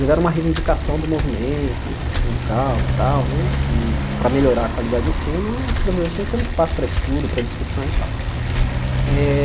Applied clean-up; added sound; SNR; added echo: none; Motorcycle + Bicycle; -2 dB; none.